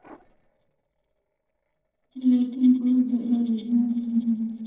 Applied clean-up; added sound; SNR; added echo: neural separator model SepFormer DNS4.